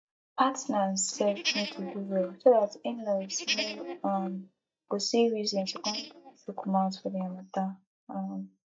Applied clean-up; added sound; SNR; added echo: neural mask model DeepFilterNet 3.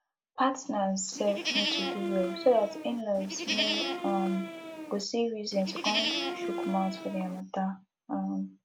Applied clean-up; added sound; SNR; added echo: none; Livestock, farm animals, working animals; 2 dB; none.